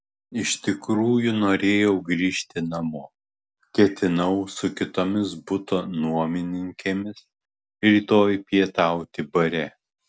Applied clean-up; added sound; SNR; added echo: none; none; none; none.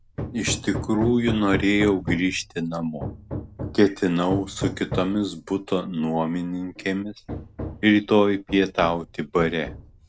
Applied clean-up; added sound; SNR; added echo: none; Hammer; 11 dB; none.